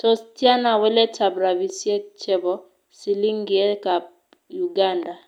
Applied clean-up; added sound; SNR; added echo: none; none; none; none.